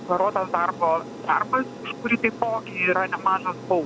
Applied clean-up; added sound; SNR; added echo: none; Aircraft; 13 dB; none.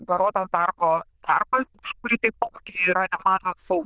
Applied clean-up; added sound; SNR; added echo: neural diffusion model UNIVERSE++.